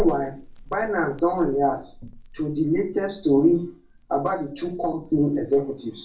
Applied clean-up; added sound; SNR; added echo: none; Crackle; 15 dB; reverberation time 0.3 s.